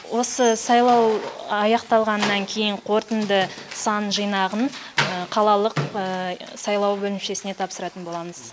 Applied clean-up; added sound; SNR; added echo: none; Bell; 16 dB; none.